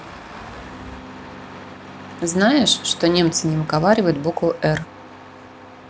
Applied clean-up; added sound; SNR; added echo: none; Engine starting; 16 dB; none.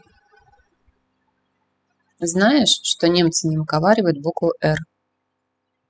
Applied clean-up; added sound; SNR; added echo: classical method spectral subtraction.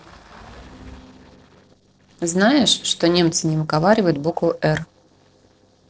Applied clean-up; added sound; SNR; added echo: neural separator model SepFormer DNS4.